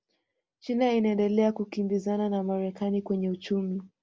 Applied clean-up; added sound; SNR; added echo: none; none; none; none.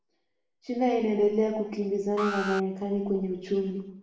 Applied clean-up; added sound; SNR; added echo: none; Alarm; 10 dB; reverberation time 0.8 s.